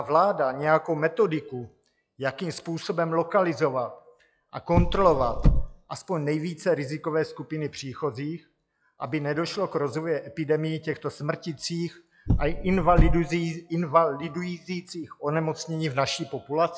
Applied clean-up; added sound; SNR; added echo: classical method log-MMSE.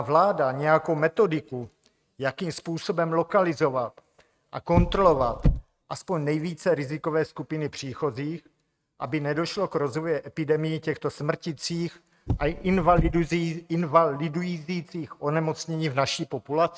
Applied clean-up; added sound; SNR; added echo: neural mask model RNNoise.